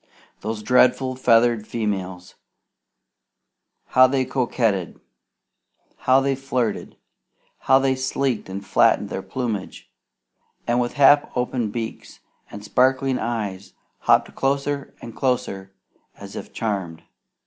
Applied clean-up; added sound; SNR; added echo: none; none; none; none.